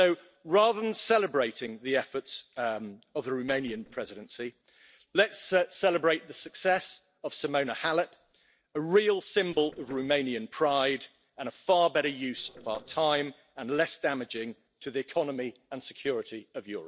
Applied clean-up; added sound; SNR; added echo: neural separator model SepFormer DNS4.